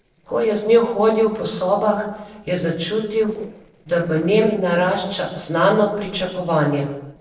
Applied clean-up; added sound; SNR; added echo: neural separator model SepFormer DNS4.